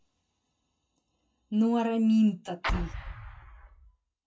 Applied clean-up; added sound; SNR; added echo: classical method WPE with log-MMSE.